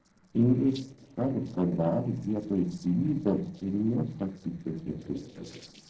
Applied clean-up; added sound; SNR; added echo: neural separator model SepFormer DNS4.